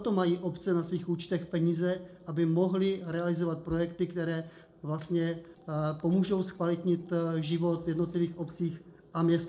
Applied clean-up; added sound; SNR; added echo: neural separator model SepFormer DNS4.